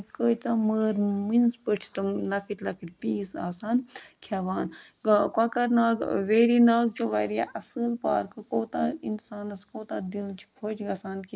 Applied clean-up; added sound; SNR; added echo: none; none; none; none.